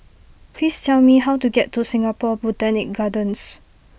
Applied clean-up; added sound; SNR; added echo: none; none; none; none.